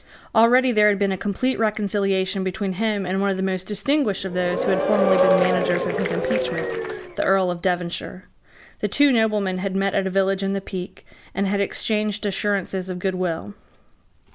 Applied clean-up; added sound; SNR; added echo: none; Applause / Crowd / Cheering; 0 dB; none.